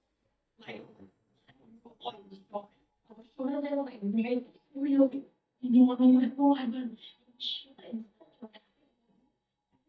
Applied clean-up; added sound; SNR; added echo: neural mask model DeepFilterNet 3.